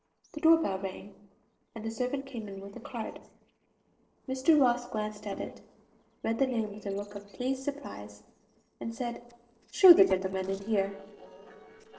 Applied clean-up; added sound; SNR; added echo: neural separator model SepFormer DNS4.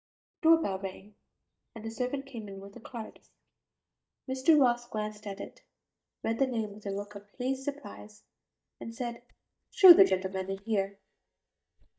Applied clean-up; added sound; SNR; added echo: neural mask model DeepFilterNet 3.